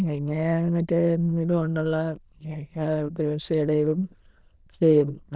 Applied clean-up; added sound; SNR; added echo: neural diffusion model UNIVERSE++.